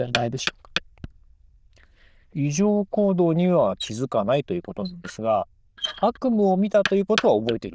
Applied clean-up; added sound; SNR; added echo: neural diffusion model UNIVERSE++.